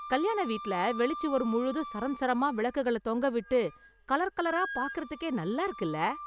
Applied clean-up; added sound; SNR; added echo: none; Wind instrument, woodwind instrument; 12 dB; none.